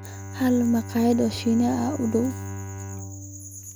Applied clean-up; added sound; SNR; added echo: none; Bowed string instrument; 10 dB; none.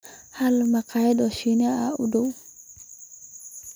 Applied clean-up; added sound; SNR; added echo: none; none; none; none.